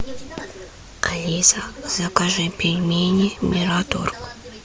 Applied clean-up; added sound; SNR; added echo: none; none; none; none.